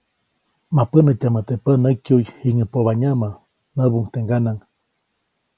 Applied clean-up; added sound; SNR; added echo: none; none; none; none.